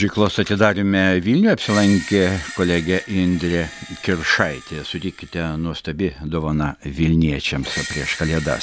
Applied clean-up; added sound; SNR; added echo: none; Screech; 16 dB; none.